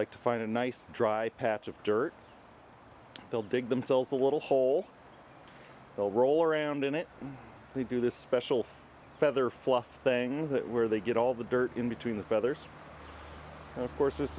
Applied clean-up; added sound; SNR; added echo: none; none; none; none.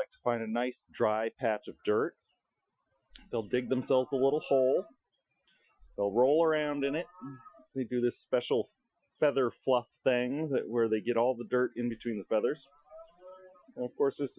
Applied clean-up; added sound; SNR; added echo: classical method Wiener filter.